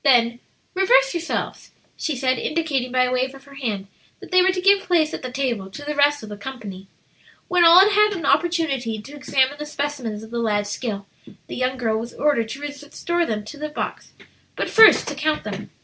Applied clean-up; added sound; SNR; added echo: none; none; none; none.